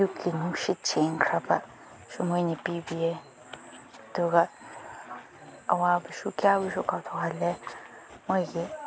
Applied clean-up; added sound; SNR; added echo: none; none; none; none.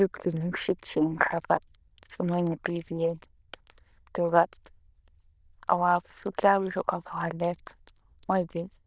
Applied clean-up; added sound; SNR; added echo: neural diffusion model UNIVERSE++.